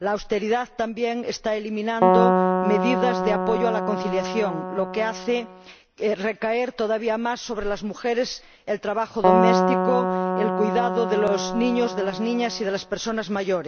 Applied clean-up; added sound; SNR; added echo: none; Keyboard (musical); -2 dB; none.